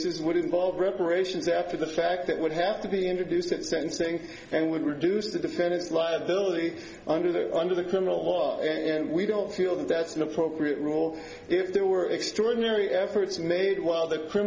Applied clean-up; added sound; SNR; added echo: none; none; none; none.